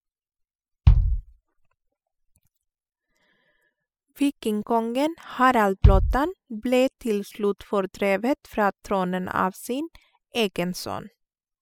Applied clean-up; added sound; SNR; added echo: classical method spectral subtraction.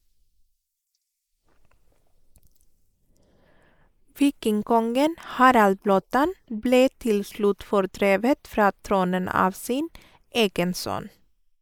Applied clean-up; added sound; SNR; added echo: neural mask model Resemble Enhance denoiser.